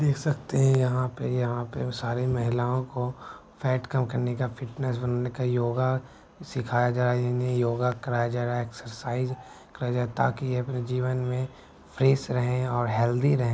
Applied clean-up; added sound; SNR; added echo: none; none; none; none.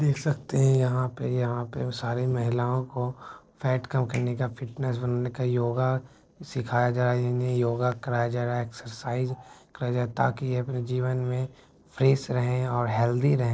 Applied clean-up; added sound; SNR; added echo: neural separator model SepFormer DNS4.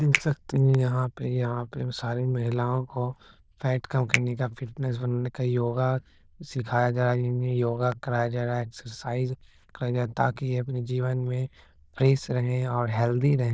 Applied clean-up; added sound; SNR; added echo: neural diffusion model UNIVERSE++.